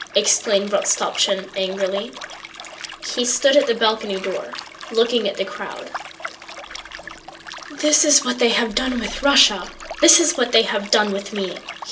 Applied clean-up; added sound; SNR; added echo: none; Liquid; 14 dB; reverberation time 0.2 s.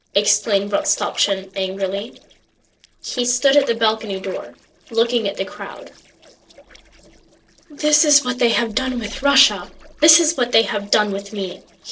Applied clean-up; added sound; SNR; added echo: neural separator model SepFormer DNS4.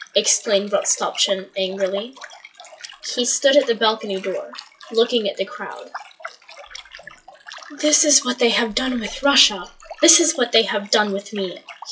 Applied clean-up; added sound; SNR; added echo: classical method WPE with log-MMSE.